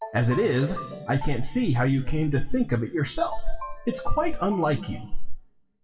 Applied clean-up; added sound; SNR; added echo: classical method WPE with log-MMSE.